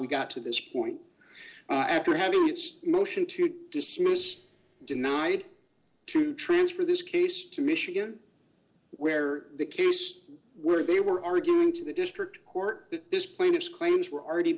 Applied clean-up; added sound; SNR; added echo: neural separator model SepFormer DNS4.